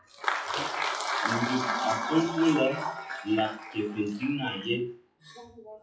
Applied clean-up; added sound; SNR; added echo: classical method WPE with log-MMSE.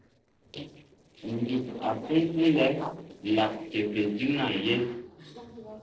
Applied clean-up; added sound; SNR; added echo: neural separator model SepFormer DNS4.